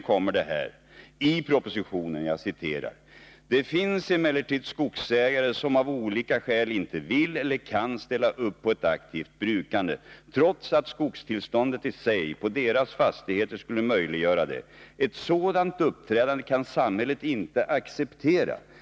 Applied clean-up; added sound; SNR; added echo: none; none; none; none.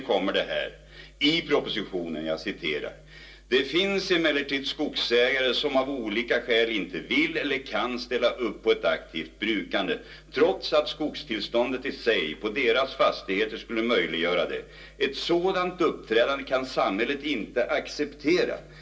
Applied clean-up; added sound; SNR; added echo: none; none; none; reverberation time 0.2 s.